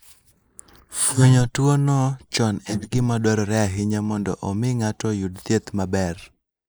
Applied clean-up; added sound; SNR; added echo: neural mask model Resemble Enhance denoiser.